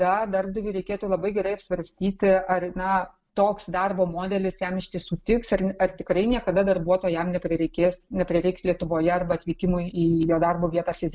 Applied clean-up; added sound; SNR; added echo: none; none; none; none.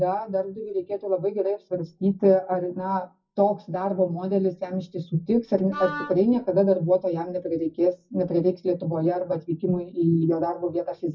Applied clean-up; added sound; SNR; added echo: classical method WPE with log-MMSE.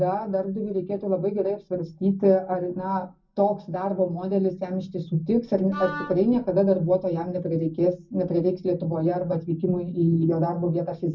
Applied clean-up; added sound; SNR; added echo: none; Wind instrument, woodwind instrument; 11 dB; reverberation time 0.4 s.